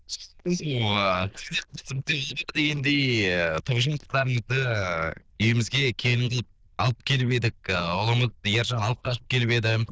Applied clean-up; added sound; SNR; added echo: neural diffusion model UNIVERSE++.